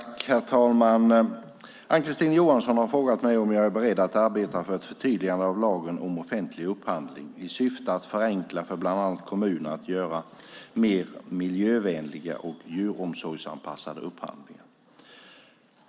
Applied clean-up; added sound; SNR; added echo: none; none; none; none.